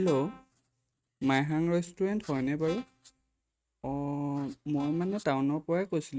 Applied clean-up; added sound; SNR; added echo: neural mask model RNNoise.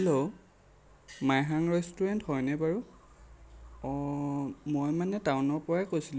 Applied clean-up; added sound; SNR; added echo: none; none; none; none.